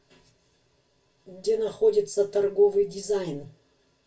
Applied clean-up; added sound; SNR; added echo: none; none; none; reverberation time 0.2 s.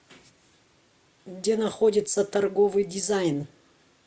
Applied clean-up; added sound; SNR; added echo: none; none; none; none.